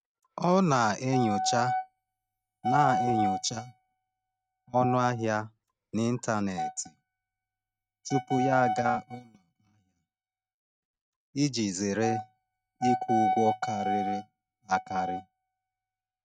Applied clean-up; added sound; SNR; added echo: neural mask model RNNoise.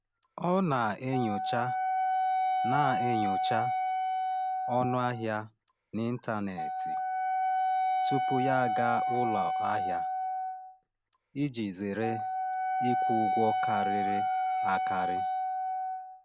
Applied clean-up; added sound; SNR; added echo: none; Wind instrument, woodwind instrument; -3 dB; none.